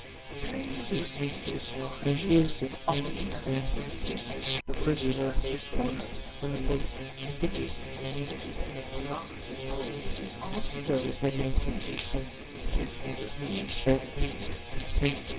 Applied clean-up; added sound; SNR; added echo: neural separator model SepFormer WHAMR!.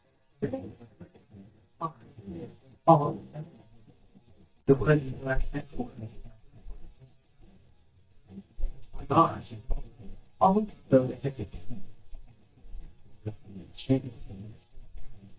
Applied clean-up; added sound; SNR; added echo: neural mask model DeepFilterNet 3.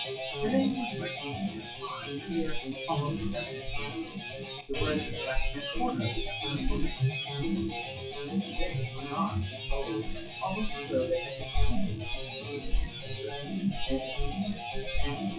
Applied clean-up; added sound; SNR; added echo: classical method WPE with log-MMSE.